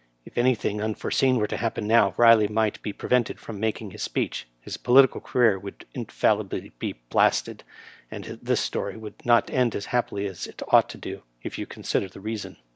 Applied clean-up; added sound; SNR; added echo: none; none; none; none.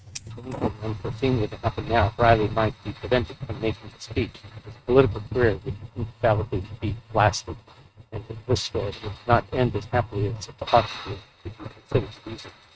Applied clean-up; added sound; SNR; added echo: neural mask model RNNoise.